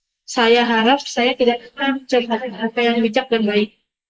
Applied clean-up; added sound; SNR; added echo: neural mask model Resemble Enhance denoiser.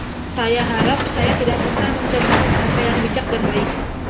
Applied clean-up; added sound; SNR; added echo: none; Hammer; -4 dB; none.